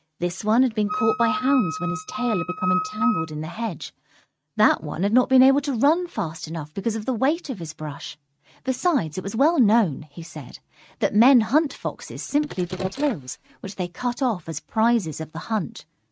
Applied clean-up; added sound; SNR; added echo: neural mask model RNNoise.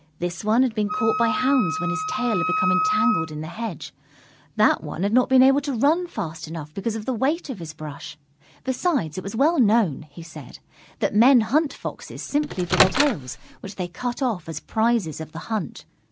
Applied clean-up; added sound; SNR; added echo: none; Microwave oven + Wind instrument, woodwind instrument; 2 dB; none.